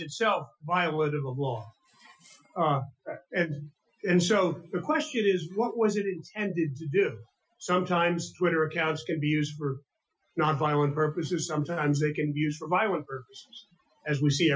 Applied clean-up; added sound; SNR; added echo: classical method Wiener filter.